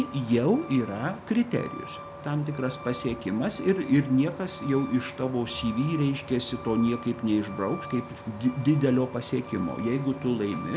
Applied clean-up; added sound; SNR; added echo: none; Truck; 14 dB; none.